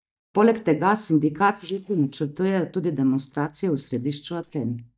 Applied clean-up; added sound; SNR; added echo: neural mask model DeepFilterNet 3.